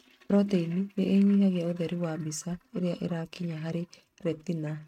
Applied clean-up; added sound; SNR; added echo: neural mask model RNNoise.